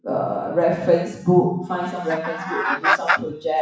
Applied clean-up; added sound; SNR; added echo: classical method WPE with log-MMSE.